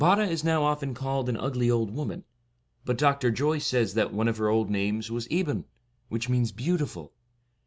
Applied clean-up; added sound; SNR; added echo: none; none; none; none.